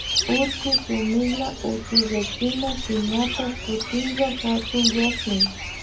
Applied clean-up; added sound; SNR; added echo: none; Bird; 2 dB; reverberation time 0.4 s.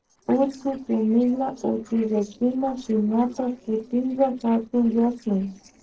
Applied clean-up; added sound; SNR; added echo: neural separator model SepFormer DNS4.